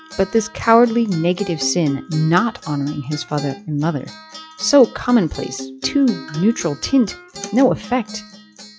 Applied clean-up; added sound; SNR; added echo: classical method log-MMSE.